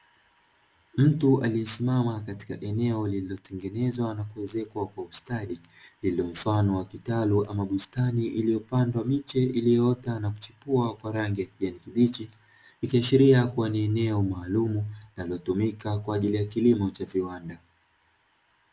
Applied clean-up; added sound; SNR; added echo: none; none; none; none.